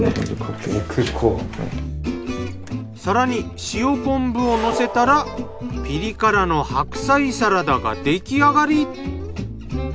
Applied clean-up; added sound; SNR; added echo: none; none; none; none.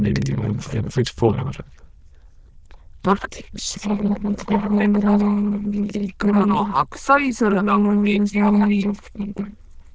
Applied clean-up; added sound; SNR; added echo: neural diffusion model UNIVERSE++.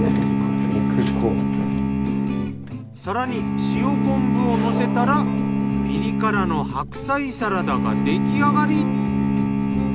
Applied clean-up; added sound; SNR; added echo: none; Bowed string instrument; -4 dB; none.